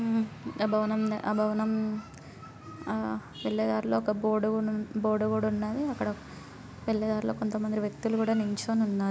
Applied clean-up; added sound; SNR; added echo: none; none; none; none.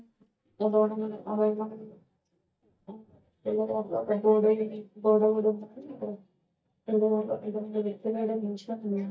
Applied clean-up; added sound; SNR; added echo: neural mask model DeepFilterNet 3.